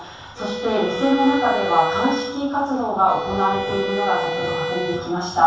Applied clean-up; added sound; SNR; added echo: none; Bowed string instrument; 6 dB; reverberation time 0.7 s.